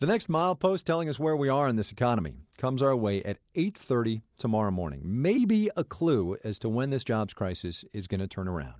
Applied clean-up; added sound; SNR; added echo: none; none; none; none.